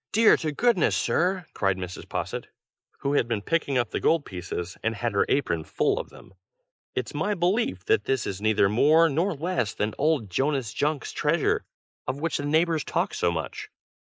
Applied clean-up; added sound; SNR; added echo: neural mask model Resemble Enhance denoiser.